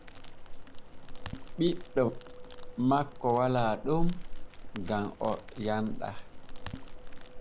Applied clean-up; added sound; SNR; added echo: none; Crackle; 3 dB; none.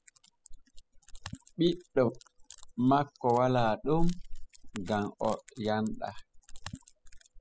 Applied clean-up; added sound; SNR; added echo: classical method spectral subtraction.